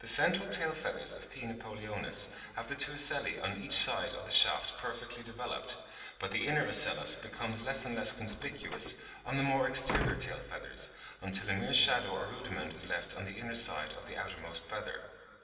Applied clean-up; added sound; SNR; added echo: none; Slam; 12 dB; reverberation time 2.7 s.